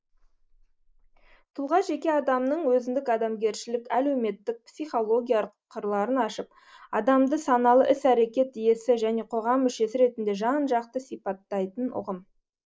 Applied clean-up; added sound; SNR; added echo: neural mask model Resemble Enhance denoiser.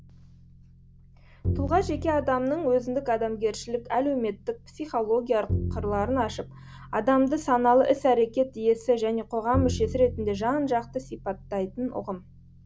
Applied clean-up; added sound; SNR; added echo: none; Bowed string instrument; 10 dB; none.